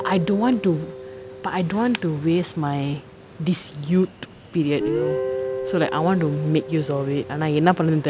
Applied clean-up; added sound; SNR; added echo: none; Guitar; 9 dB; none.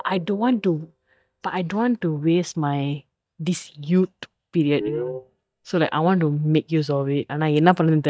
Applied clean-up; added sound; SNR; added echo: neural mask model DeepFilterNet 3.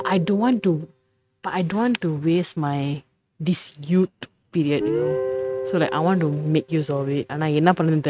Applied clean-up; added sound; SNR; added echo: neural mask model RNNoise.